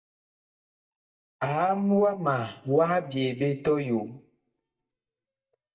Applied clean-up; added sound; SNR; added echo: neural mask model DeepFilterNet 3.